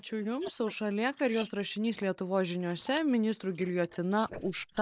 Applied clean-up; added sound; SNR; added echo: neural mask model Resemble Enhance denoiser.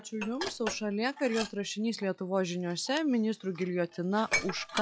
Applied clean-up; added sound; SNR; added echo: classical method log-MMSE.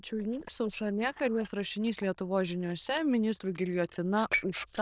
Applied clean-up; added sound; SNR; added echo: neural diffusion model UNIVERSE++.